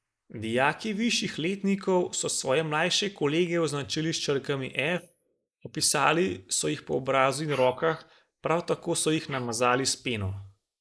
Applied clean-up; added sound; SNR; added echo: neural mask model Resemble Enhance denoiser.